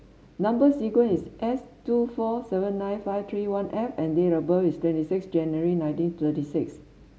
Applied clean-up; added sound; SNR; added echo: none; none; none; none.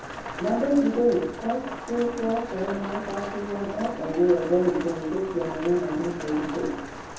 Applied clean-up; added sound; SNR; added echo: none; Rain; 11 dB; reverberation time 0.7 s.